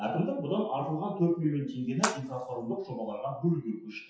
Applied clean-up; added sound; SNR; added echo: classical method WPE with log-MMSE.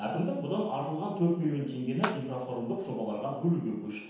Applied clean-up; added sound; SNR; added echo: none; Water / Splash, splatter; 9 dB; reverberation time 0.9 s.